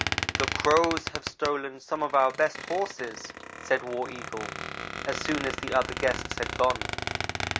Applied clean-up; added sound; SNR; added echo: none; Squeak; 5 dB; none.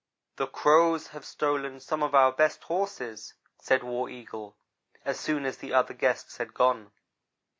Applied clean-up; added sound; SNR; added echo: none; none; none; none.